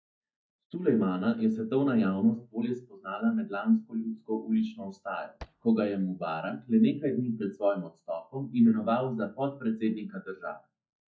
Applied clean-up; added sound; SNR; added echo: neural mask model DeepFilterNet 3.